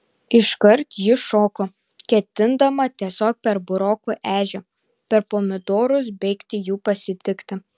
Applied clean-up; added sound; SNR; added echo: none; none; none; none.